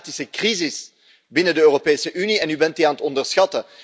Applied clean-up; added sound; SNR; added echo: none; none; none; none.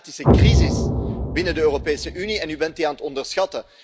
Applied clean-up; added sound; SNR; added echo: none; Explosion; -4 dB; none.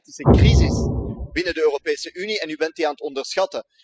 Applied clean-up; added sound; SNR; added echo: classical method spectral subtraction.